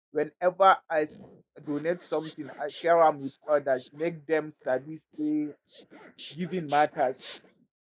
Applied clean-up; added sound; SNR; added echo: neural mask model Resemble Enhance denoiser.